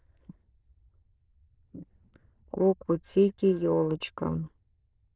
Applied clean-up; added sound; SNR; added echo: neural diffusion model UNIVERSE++.